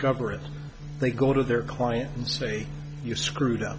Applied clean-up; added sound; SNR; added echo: none; Organ; 10 dB; none.